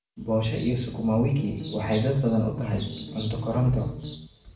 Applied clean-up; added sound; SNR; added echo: none; Bass guitar; 13 dB; reverberation time 0.7 s.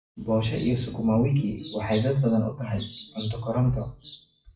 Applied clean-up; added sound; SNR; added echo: classical method WPE with log-MMSE.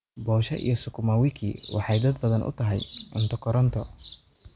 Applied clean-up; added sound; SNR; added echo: none; none; none; none.